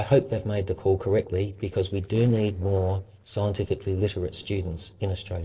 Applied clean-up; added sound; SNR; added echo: neural separator model SepFormer DNS4.